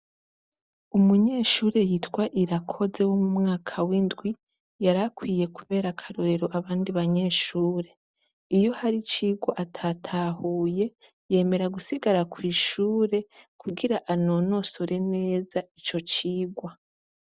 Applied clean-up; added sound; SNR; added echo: none; none; none; none.